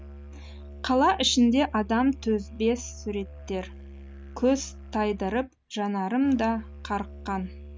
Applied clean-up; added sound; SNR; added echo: none; Musical instrument; 15 dB; none.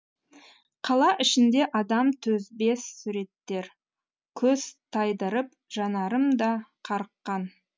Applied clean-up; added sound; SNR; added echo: none; none; none; none.